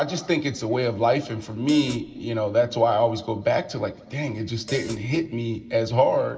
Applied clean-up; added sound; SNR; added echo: none; Hi-hat; 17 dB; reverberation time 2.1 s.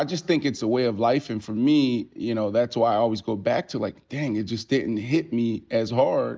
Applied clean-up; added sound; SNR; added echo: none; none; none; none.